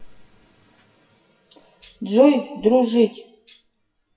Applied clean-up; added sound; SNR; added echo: classical method WPE with log-MMSE.